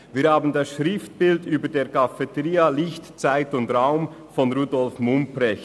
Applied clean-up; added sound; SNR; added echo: none; none; none; none.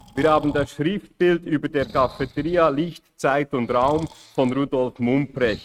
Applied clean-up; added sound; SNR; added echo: neural mask model RNNoise.